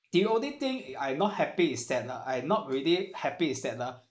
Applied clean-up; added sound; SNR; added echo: neural mask model Resemble Enhance denoiser.